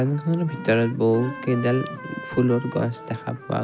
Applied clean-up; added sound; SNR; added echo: none; Trumpet; 15 dB; none.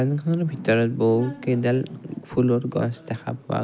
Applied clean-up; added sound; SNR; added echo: none; none; none; none.